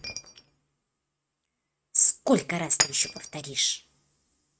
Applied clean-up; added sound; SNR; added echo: neural mask model RNNoise.